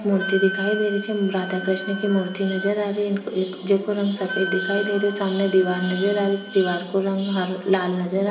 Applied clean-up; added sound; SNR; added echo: none; Wind instrument, woodwind instrument; 11 dB; reverberation time 0.8 s.